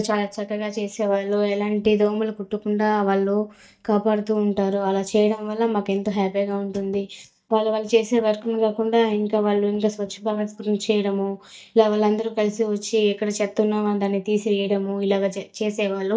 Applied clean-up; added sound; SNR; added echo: neural mask model DeepFilterNet 3.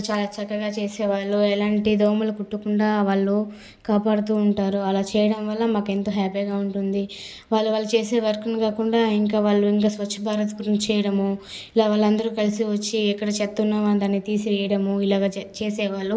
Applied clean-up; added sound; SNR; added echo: none; none; none; none.